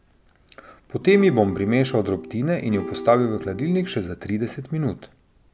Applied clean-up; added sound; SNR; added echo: none; Acoustic guitar / Strum; 11 dB; none.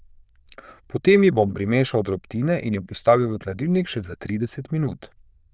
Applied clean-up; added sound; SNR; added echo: neural diffusion model UNIVERSE++.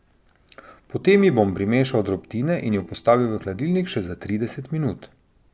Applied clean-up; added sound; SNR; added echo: neural separator model SepFormer DNS4.